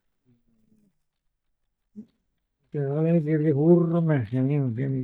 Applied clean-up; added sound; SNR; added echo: neural mask model DeepFilterNet 3.